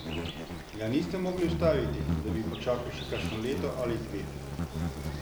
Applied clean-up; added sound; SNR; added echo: none; Insect; 2 dB; none.